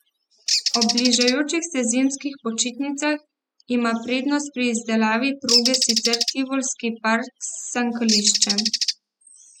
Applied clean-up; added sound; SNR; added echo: classical method spectral subtraction.